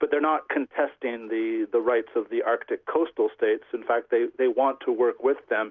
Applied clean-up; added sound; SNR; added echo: none; none; none; none.